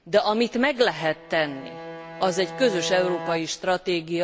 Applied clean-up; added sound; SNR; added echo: none; Bowed string instrument; 12 dB; none.